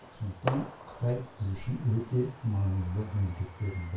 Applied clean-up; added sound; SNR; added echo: none; Fireworks; 12 dB; reverberation time 0.3 s.